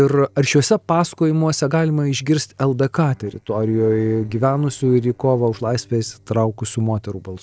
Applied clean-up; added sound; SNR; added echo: neural separator model SepFormer DNS4.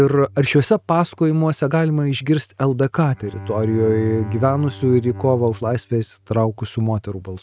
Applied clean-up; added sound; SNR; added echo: neural mask model RNNoise.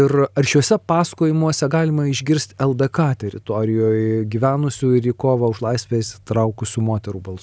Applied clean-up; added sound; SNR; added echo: none; none; none; none.